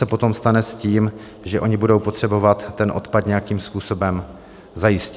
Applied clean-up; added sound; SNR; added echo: none; none; none; none.